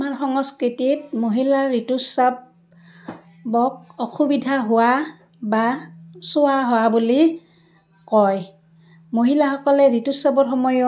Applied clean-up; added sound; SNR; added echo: none; none; none; none.